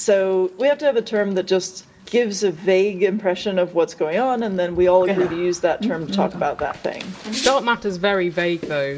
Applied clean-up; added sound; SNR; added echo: none; Bicycle; 12 dB; reverberation time 0.2 s.